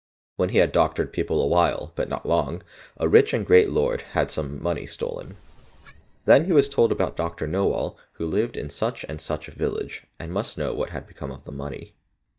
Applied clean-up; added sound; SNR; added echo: neural mask model DeepFilterNet 3.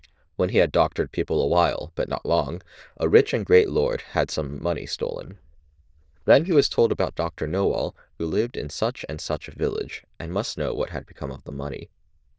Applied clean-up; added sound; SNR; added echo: neural diffusion model UNIVERSE++.